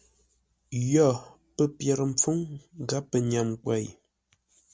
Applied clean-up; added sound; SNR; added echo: none; none; none; none.